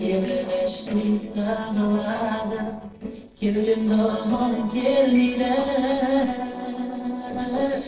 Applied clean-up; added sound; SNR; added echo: neural separator model SepFormer DNS4.